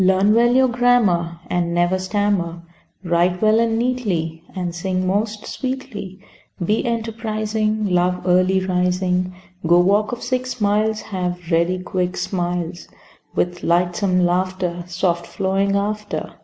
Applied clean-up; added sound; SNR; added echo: none; none; none; none.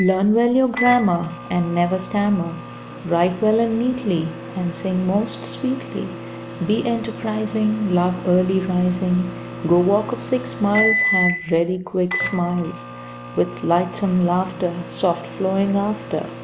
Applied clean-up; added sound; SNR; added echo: none; Microwave oven; 9 dB; none.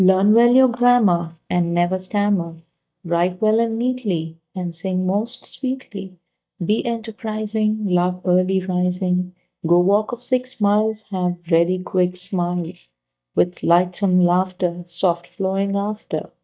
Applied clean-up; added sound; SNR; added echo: neural mask model DeepFilterNet 3.